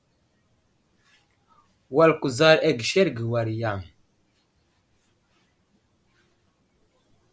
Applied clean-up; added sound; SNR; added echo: none; none; none; none.